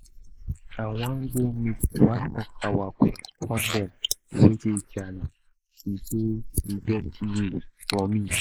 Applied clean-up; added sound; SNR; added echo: neural mask model Resemble Enhance denoiser.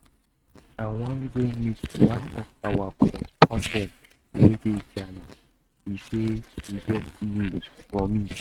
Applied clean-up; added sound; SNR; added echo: neural mask model RNNoise.